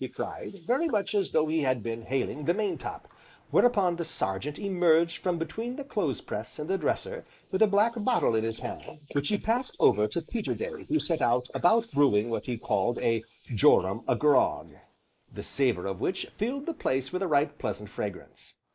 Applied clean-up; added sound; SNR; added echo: neural mask model Resemble Enhance denoiser.